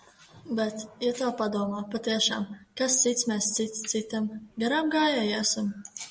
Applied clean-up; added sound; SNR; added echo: none; none; none; none.